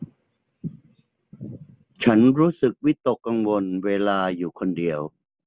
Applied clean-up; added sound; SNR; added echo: none; none; none; none.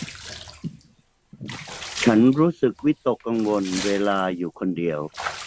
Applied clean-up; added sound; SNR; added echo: none; Bathtub (filling or washing) / Water / Liquid; 14 dB; none.